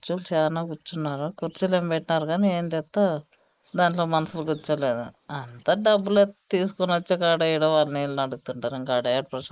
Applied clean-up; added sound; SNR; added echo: neural mask model Resemble Enhance denoiser.